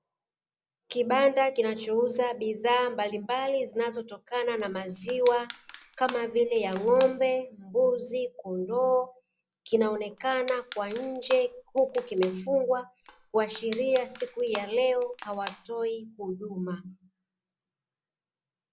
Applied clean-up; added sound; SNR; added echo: none; Crushing; 16 dB; none.